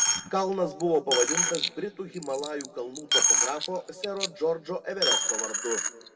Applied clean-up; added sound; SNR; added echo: none; Coin (dropping); -2 dB; reverberation time 1.4 s.